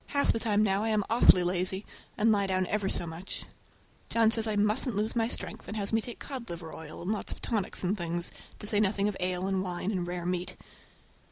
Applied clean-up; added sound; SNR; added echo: none; none; none; none.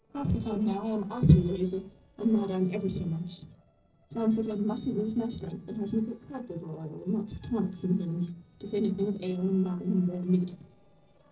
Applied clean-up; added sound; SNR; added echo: neural separator model SepFormer DNS4.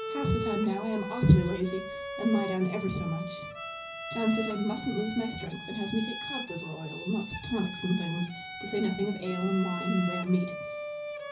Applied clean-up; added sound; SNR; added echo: none; Bowed string instrument; 8 dB; reverberation time 0.5 s.